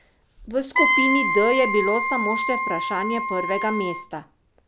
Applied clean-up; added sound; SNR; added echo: none; Wind instrument, woodwind instrument; -1 dB; none.